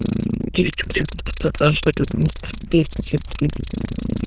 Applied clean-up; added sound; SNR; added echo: neural diffusion model UNIVERSE++.